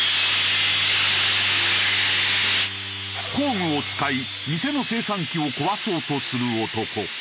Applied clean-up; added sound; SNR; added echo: none; Bowed string instrument; 19 dB; none.